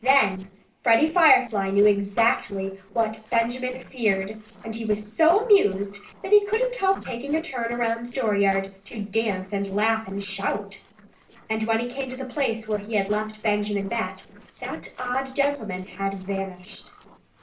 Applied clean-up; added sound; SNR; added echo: neural separator model SepFormer DNS4.